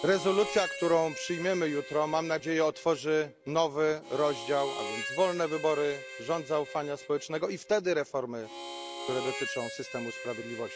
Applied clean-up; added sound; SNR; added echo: none; Harmonica; 11 dB; none.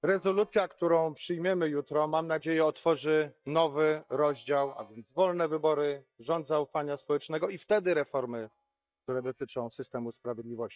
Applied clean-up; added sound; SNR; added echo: neural mask model DeepFilterNet 3.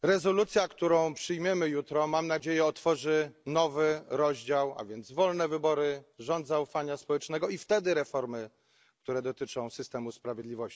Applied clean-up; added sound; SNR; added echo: none; none; none; none.